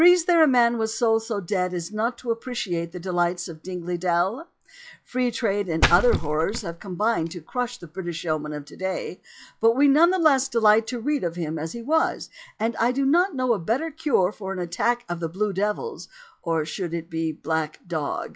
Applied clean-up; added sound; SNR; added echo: classical method log-MMSE.